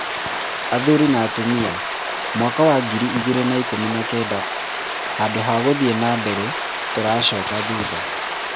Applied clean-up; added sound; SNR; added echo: none; Stream; 3 dB; none.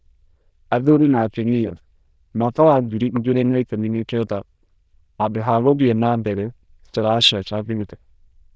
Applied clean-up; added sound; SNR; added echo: neural diffusion model UNIVERSE++.